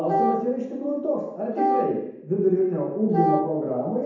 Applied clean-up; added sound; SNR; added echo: none; Wind instrument, woodwind instrument; 1 dB; reverberation time 1.0 s.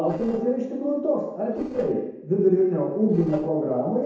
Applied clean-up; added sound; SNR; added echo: neural separator model SepFormer DNS4.